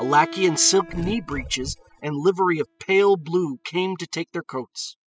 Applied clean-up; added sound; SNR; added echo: classical method spectral subtraction.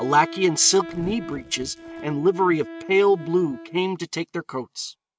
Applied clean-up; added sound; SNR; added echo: neural mask model RNNoise.